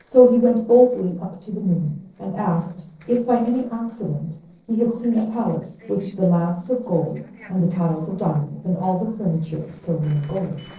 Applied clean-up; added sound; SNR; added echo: neural separator model SepFormer DNS4.